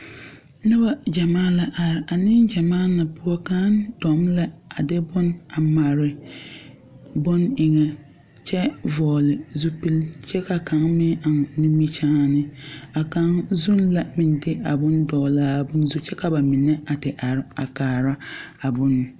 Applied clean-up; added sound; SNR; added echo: none; none; none; none.